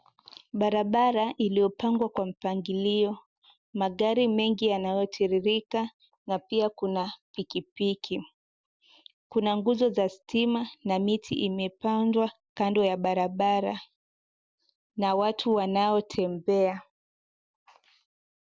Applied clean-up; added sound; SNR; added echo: none; none; none; none.